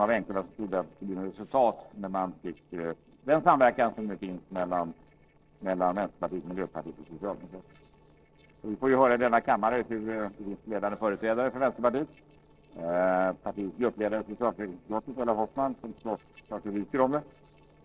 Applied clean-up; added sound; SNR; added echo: neural separator model SepFormer DNS4.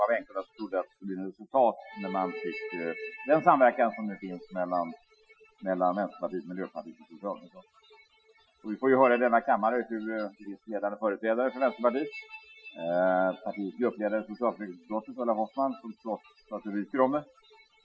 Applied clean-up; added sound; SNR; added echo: classical method Wiener filter.